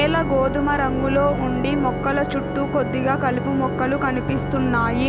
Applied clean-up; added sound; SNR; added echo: none; Organ; 3 dB; none.